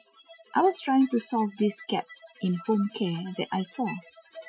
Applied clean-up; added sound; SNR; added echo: classical method Wiener filter.